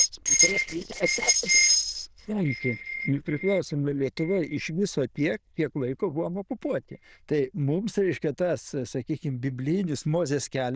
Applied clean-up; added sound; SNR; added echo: neural diffusion model UNIVERSE++.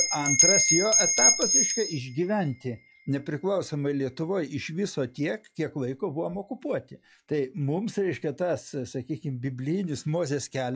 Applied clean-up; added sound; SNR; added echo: classical method log-MMSE.